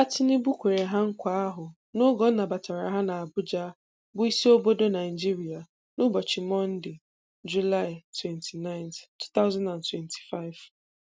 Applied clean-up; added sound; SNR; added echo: none; none; none; none.